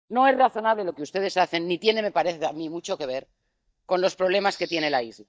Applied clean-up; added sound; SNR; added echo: neural mask model DeepFilterNet 3.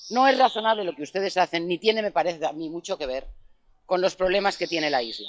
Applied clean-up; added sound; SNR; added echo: classical method log-MMSE.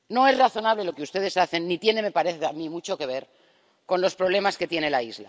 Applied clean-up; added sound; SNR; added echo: none; none; none; none.